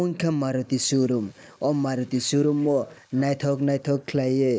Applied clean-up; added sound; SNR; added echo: neural mask model Resemble Enhance denoiser.